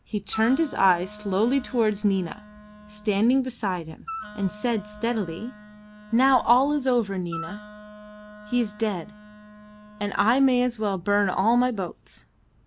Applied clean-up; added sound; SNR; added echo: none; Wind instrument, woodwind instrument; 16 dB; none.